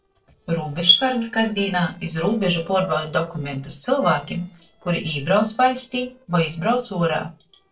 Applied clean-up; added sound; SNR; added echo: neural separator model SepFormer DNS4.